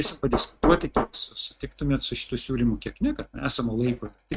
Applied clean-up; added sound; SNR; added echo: neural mask model RNNoise.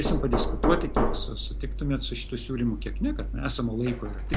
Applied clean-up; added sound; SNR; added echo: none; Knock; -1 dB; none.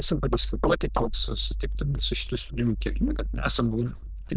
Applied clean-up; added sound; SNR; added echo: neural diffusion model UNIVERSE++.